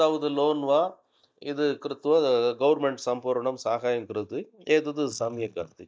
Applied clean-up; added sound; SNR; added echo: neural mask model DeepFilterNet 3.